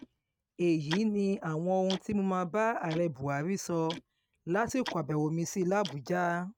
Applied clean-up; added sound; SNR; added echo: neural mask model RNNoise.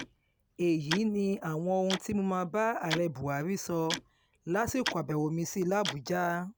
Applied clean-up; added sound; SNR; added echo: none; Tick-tock; 11 dB; none.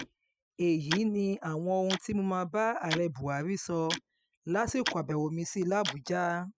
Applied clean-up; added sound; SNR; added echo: classical method spectral subtraction.